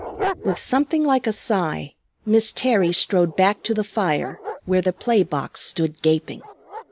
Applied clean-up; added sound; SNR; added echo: neural mask model Resemble Enhance denoiser.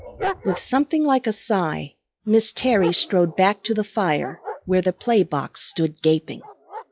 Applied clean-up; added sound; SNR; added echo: classical method log-MMSE.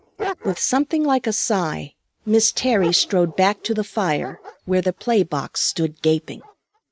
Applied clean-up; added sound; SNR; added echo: neural mask model RNNoise.